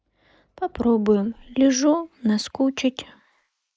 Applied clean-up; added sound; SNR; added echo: neural mask model Resemble Enhance denoiser.